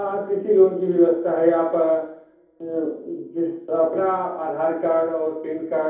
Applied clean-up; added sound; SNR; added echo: none; none; none; reverberation time 0.7 s.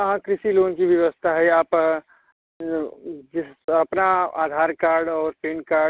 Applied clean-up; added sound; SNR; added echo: none; none; none; none.